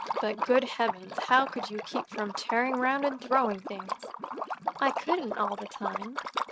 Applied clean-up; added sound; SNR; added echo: neural mask model RNNoise.